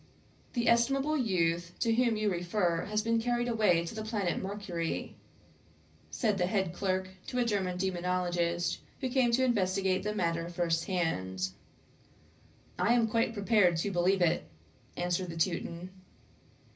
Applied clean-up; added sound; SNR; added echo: none; none; none; reverberation time 0.4 s.